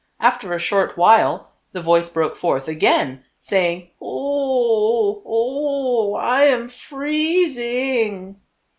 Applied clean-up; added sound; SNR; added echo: none; none; none; none.